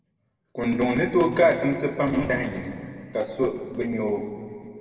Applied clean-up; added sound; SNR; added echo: none; none; none; reverberation time 2.2 s.